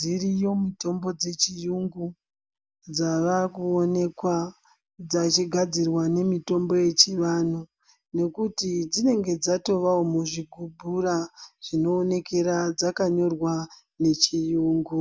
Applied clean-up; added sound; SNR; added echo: none; none; none; none.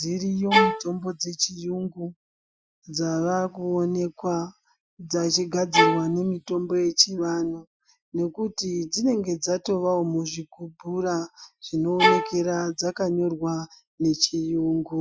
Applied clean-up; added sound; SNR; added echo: classical method Wiener filter.